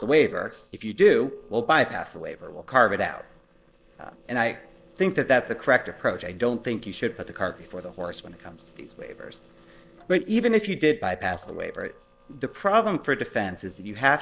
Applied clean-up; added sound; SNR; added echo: neural separator model SepFormer DNS4.